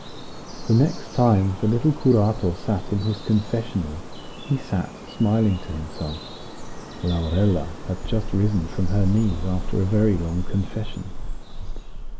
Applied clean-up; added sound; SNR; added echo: none; Bird vocalization, bird call, bird song; 7 dB; none.